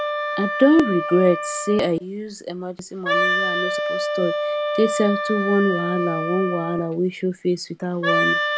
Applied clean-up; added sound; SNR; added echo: none; Wind instrument, woodwind instrument; 3 dB; none.